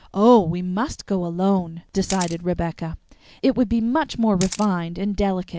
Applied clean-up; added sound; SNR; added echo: none; Camera; 16 dB; none.